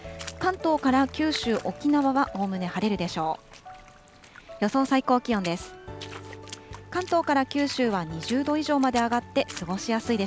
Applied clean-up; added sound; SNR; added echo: none; Water / Splash, splatter; 19 dB; none.